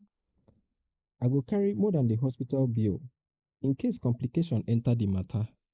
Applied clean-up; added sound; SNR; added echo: neural mask model Resemble Enhance denoiser.